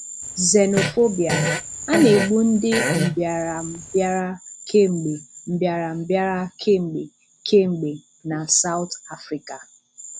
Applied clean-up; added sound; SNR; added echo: none; Fart; 4 dB; none.